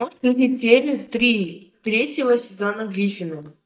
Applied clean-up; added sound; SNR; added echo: neural mask model DeepFilterNet 3.